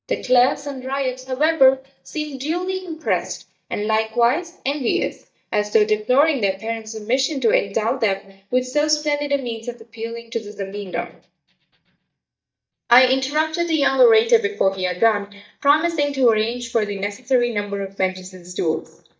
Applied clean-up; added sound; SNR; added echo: neural mask model DeepFilterNet 3.